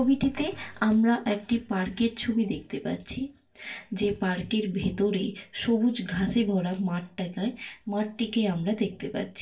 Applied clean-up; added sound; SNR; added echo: none; none; none; reverberation time 0.2 s.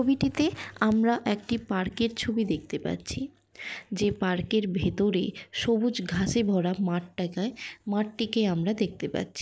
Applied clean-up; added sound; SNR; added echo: none; none; none; none.